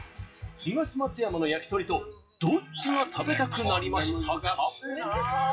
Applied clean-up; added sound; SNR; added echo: classical method WPE with log-MMSE.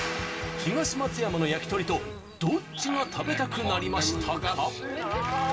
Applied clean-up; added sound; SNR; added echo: none; Buzz / Bird; 17 dB; reverberation time 2.3 s.